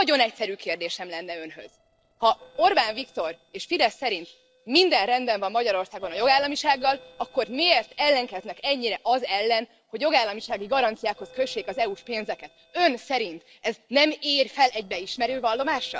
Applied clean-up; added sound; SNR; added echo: neural separator model SepFormer DNS4.